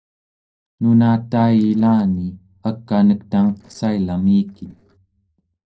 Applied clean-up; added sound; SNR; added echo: neural separator model SepFormer DNS4.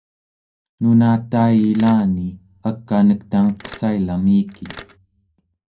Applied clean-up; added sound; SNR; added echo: none; Mechanisms; 14 dB; reverberation time 0.2 s.